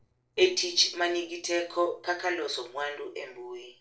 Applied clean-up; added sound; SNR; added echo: neural separator model SepFormer DNS4.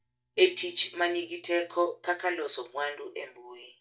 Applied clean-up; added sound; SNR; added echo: neural mask model DeepFilterNet 3.